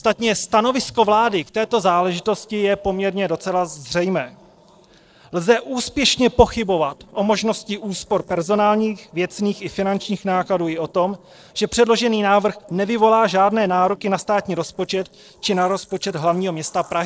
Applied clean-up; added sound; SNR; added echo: neural separator model SepFormer DNS4.